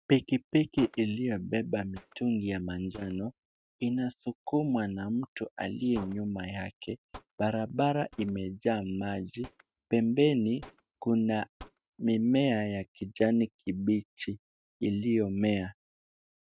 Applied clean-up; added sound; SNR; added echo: neural mask model RNNoise.